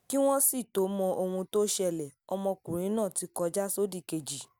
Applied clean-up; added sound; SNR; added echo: none; none; none; none.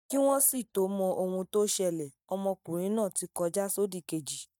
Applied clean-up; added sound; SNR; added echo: neural mask model DeepFilterNet 3.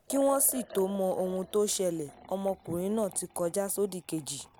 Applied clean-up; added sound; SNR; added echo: none; Liquid; 18 dB; none.